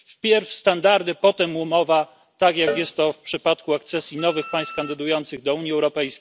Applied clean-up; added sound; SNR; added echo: none; Wind instrument, woodwind instrument + Cowbell; 12 dB; none.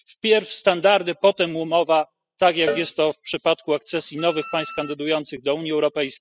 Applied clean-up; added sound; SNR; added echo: classical method spectral subtraction.